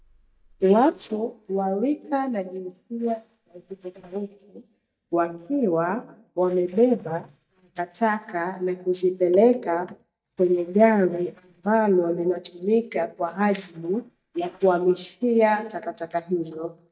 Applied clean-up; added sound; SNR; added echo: neural mask model DeepFilterNet 3.